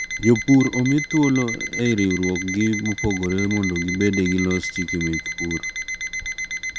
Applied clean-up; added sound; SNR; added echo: none; Alarm; 7 dB; none.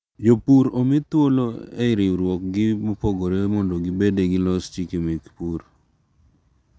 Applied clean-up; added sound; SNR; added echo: none; none; none; none.